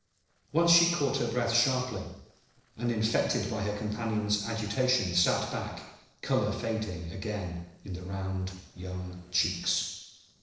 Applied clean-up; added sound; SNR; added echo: neural separator model SepFormer DNS4.